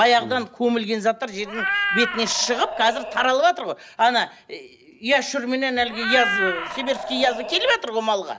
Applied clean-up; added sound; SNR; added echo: none; Meow; 4 dB; none.